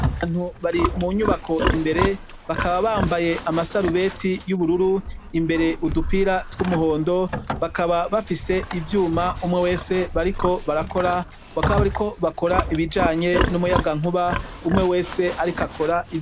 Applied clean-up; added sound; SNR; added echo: none; Livestock, farm animals, working animals; 6 dB; none.